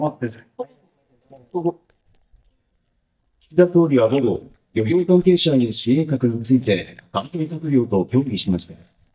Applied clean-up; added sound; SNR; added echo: neural mask model DeepFilterNet 3.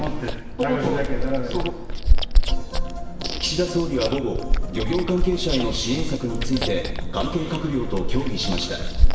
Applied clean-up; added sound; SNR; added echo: none; Chewing, mastication; -4 dB; reverberation time 1.1 s.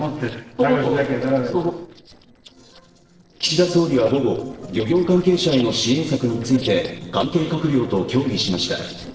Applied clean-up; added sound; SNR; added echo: neural separator model SepFormer DNS4.